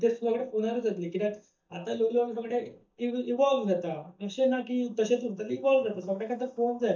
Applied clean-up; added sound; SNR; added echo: neural mask model DeepFilterNet 3.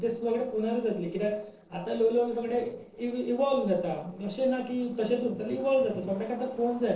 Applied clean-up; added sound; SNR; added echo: neural separator model SepFormer DNS4.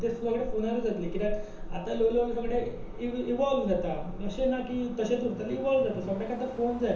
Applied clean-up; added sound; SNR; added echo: none; Motor vehicle (road); 8 dB; reverberation time 0.7 s.